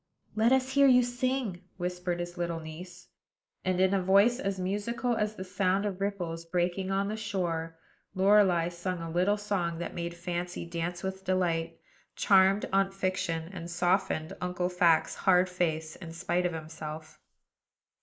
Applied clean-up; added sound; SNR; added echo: neural mask model Resemble Enhance denoiser.